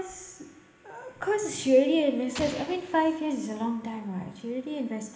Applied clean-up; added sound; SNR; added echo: none; Explosion; 13 dB; reverberation time 1.1 s.